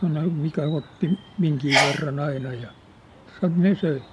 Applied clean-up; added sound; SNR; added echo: none; Sneeze; 6 dB; none.